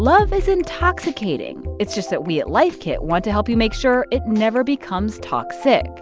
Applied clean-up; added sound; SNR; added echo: none; none; none; none.